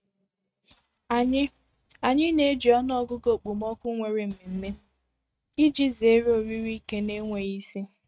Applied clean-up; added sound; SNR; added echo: neural mask model RNNoise.